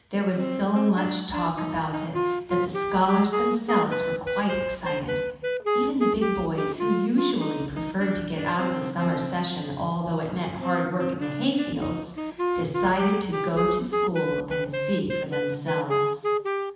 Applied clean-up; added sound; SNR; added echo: none; Wind instrument, woodwind instrument; 1 dB; reverberation time 1.1 s.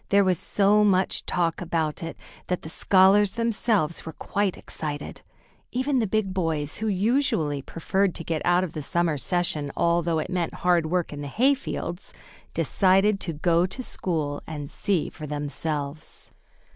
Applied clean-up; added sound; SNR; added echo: none; none; none; none.